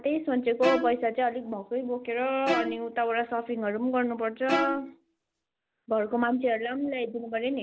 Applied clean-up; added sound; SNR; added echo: none; Bowed string instrument; 6 dB; none.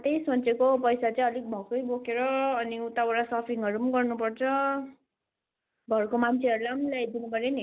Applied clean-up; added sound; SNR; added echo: none; none; none; none.